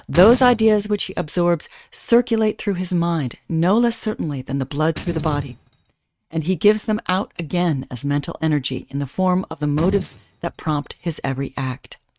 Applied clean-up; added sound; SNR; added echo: neural mask model RNNoise.